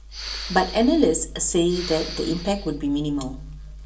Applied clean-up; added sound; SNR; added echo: none; Respiratory sounds; 14 dB; reverberation time 0.2 s.